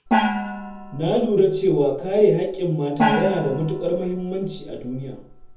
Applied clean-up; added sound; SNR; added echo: none; Gong; 5 dB; reverberation time 0.5 s.